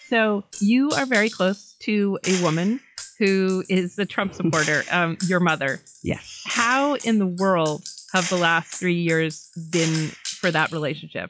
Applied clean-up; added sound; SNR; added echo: classical method log-MMSE.